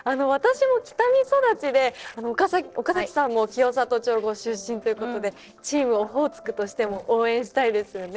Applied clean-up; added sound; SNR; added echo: neural separator model SepFormer DNS4.